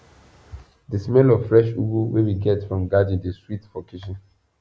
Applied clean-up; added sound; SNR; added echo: none; none; none; none.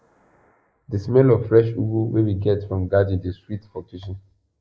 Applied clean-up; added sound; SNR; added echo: neural mask model Resemble Enhance denoiser.